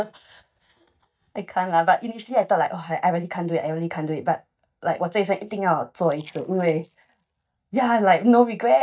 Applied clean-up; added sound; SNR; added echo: neural mask model DeepFilterNet 3.